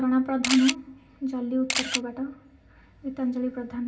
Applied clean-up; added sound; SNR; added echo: none; Camera; 0 dB; reverberation time 0.4 s.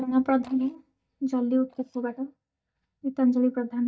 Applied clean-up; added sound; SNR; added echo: neural mask model DeepFilterNet 3.